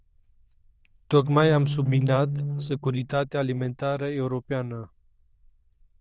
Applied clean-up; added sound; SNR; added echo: neural diffusion model UNIVERSE++.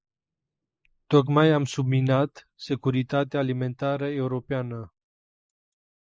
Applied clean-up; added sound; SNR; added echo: neural mask model Resemble Enhance denoiser.